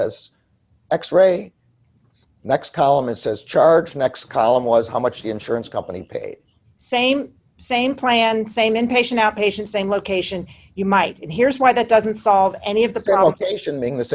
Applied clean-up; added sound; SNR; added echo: none; none; none; none.